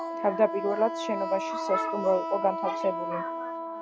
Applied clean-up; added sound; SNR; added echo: none; Wind instrument, woodwind instrument; 4 dB; none.